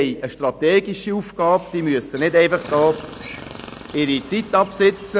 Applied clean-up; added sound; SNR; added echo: none; Chirp, tweet; 16 dB; none.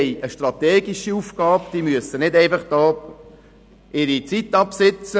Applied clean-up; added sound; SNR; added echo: none; none; none; none.